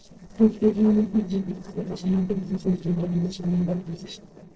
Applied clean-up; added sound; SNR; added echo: neural separator model SepFormer DNS4.